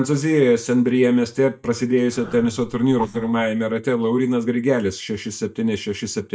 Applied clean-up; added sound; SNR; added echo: neural mask model DeepFilterNet 3.